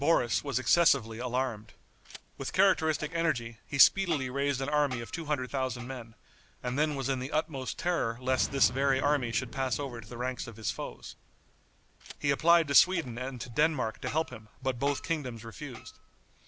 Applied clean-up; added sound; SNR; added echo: none; Boom; 17 dB; none.